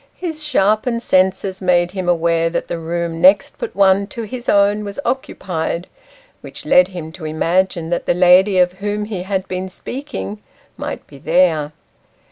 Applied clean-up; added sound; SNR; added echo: none; none; none; none.